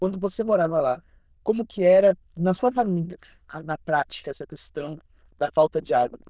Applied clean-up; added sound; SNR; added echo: neural diffusion model UNIVERSE++.